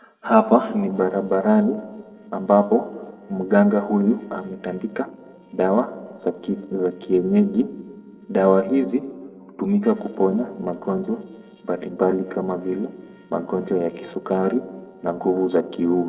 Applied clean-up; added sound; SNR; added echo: neural separator model SepFormer DNS4.